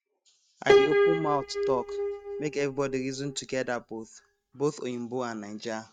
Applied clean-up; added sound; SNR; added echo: neural mask model RNNoise.